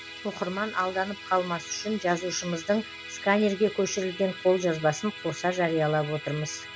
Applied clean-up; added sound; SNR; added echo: none; Musical instrument; 13 dB; none.